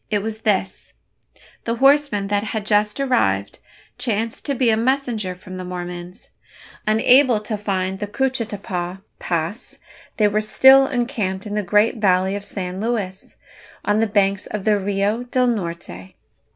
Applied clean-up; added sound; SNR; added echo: none; none; none; none.